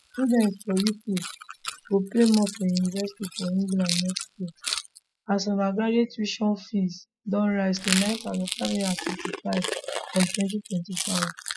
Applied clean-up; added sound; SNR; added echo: classical method spectral subtraction.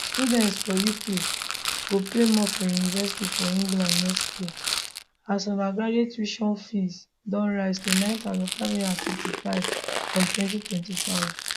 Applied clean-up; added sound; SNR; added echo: none; Rattle; 4 dB; none.